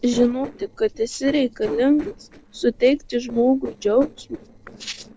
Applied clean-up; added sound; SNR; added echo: neural separator model SepFormer DNS4.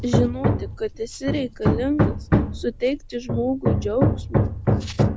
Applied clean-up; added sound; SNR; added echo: none; Hammer; -4 dB; none.